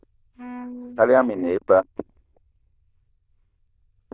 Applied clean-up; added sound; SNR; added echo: neural diffusion model UNIVERSE++.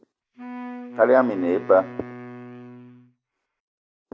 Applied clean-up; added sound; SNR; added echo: none; Wind instrument, woodwind instrument; 14 dB; none.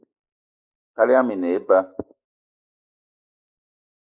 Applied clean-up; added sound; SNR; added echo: neural mask model Resemble Enhance denoiser.